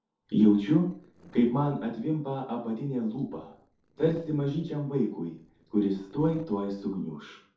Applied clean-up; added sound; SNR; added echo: neural separator model SepFormer DNS4.